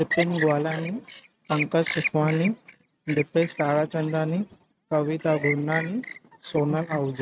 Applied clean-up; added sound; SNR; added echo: neural mask model RNNoise.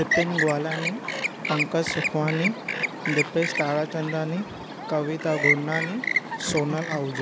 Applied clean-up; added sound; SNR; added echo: none; Chirp, tweet; 1 dB; none.